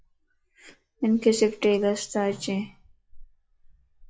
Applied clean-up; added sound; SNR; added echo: classical method log-MMSE.